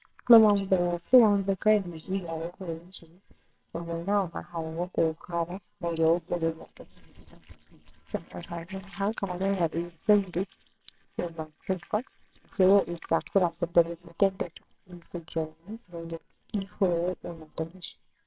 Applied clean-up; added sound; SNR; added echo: neural separator model SepFormer WHAMR!.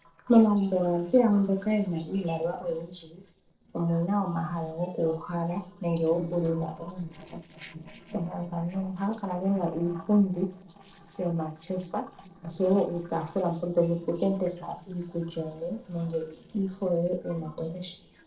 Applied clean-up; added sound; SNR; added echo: neural separator model SepFormer DNS4.